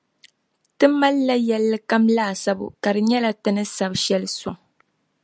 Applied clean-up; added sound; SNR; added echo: none; none; none; none.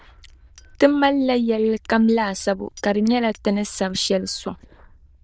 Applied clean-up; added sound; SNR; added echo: neural diffusion model UNIVERSE++.